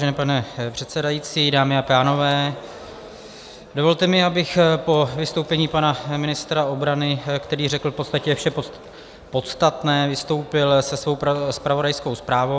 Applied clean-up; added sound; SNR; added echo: none; none; none; none.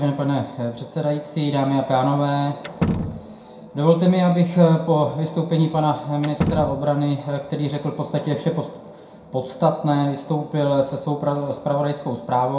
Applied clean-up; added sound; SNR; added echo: none; Slam; 8 dB; reverberation time 0.5 s.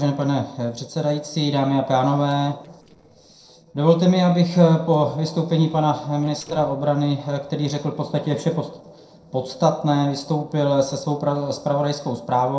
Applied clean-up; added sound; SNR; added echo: neural separator model SepFormer DNS4.